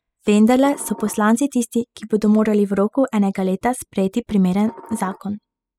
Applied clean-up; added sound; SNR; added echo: classical method spectral subtraction.